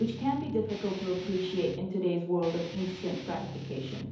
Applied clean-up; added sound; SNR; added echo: none; Guitar; 11 dB; reverberation time 2.2 s.